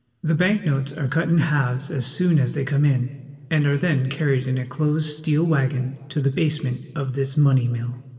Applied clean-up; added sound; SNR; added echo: none; none; none; reverberation time 1.4 s.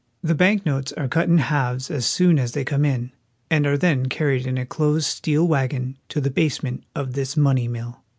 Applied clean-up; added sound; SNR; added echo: none; none; none; none.